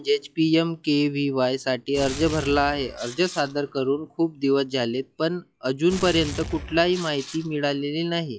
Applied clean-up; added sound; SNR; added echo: classical method log-MMSE.